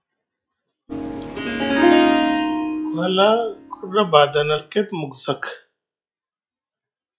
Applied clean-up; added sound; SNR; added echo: classical method log-MMSE.